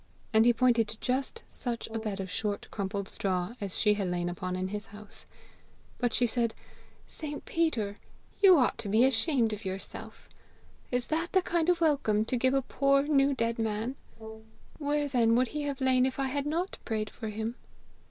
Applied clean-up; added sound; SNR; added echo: none; Brass instrument; 18 dB; none.